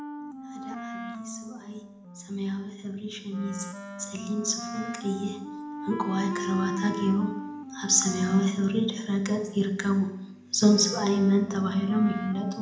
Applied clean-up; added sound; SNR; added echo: none; Wind instrument, woodwind instrument; 11 dB; reverberation time 0.8 s.